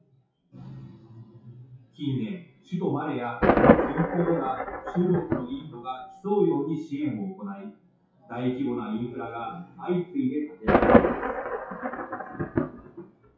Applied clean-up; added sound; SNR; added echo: classical method WPE with log-MMSE.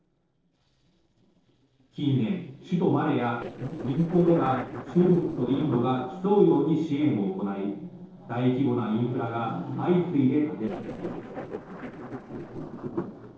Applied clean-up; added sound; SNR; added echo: neural separator model SepFormer DNS4.